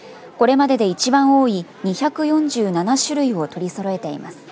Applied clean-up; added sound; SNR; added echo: none; none; none; none.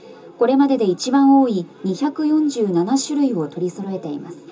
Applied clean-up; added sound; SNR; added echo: none; none; none; reverberation time 0.2 s.